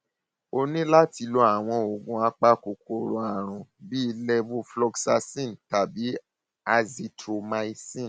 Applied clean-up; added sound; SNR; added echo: none; none; none; none.